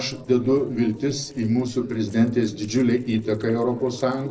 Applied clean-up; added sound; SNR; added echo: neural separator model SepFormer DNS4.